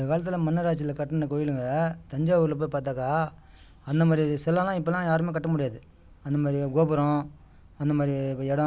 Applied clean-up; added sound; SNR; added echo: none; none; none; none.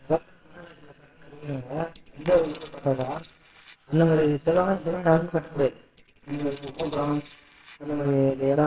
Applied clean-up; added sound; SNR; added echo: neural separator model SepFormer WHAMR!.